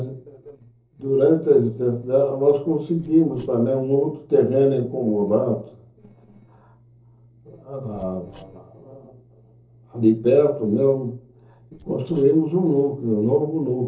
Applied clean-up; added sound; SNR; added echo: neural separator model SepFormer DNS4.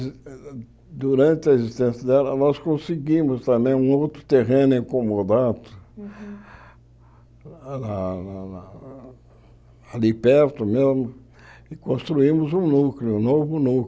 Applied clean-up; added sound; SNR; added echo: none; none; none; none.